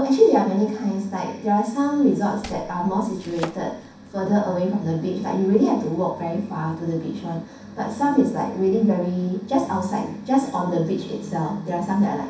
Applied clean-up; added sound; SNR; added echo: none; Domestic sounds, home sounds; 16 dB; reverberation time 0.7 s.